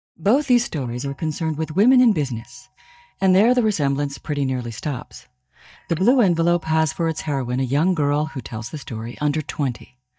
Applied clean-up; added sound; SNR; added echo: neural mask model DeepFilterNet 3.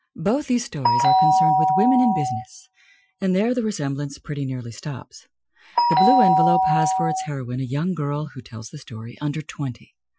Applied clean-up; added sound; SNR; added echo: classical method Wiener filter.